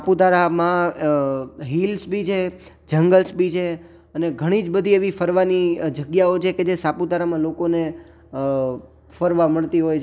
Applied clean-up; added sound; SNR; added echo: none; none; none; none.